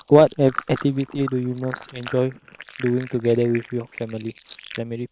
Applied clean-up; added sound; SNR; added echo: neural separator model SepFormer WHAM!.